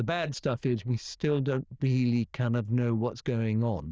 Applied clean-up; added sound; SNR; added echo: neural diffusion model UNIVERSE++.